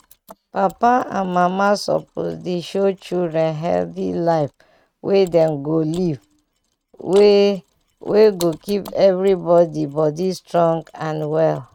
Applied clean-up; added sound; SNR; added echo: neural mask model RNNoise.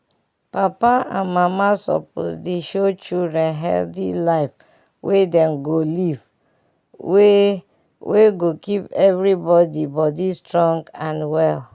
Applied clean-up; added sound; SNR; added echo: none; none; none; none.